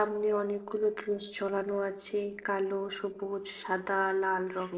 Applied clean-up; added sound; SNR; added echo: neural separator model SepFormer DNS4.